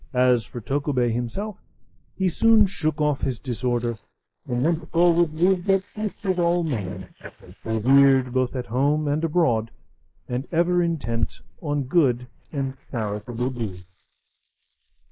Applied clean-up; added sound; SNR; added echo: neural mask model Resemble Enhance denoiser.